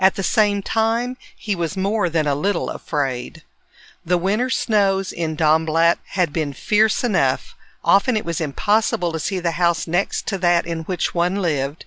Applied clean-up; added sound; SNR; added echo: none; none; none; none.